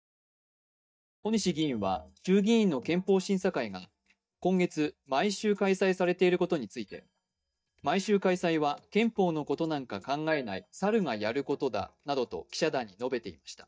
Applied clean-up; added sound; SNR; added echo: neural mask model DeepFilterNet 3.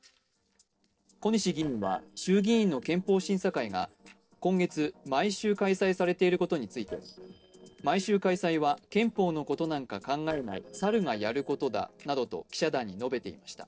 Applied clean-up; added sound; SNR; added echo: neural separator model SepFormer DNS4.